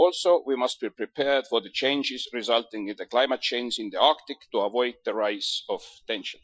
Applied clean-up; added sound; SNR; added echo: classical method Wiener filter.